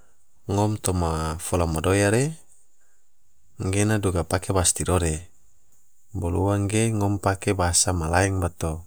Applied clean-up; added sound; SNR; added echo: none; none; none; none.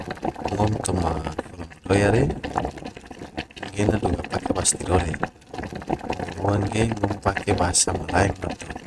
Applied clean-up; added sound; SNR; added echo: neural mask model RNNoise.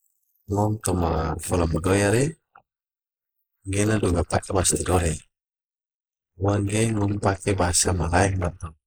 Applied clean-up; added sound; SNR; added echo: neural mask model Resemble Enhance denoiser.